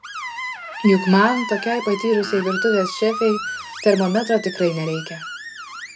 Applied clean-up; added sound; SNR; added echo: none; Screech; 9 dB; none.